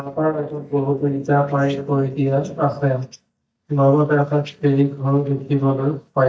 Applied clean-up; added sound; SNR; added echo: neural mask model DeepFilterNet 3.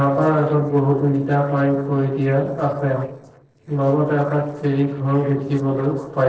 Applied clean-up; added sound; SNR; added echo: neural separator model SepFormer DNS4.